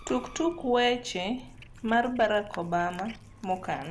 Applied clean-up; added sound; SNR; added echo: none; Cat; 19 dB; none.